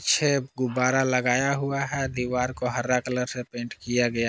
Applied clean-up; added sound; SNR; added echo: none; none; none; none.